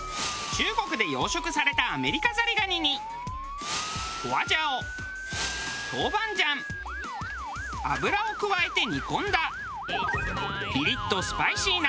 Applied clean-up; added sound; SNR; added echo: none; Motor vehicle (road) / Siren; 7 dB; none.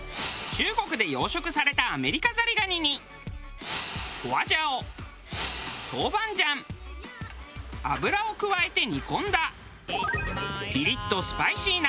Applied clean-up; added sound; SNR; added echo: none; none; none; none.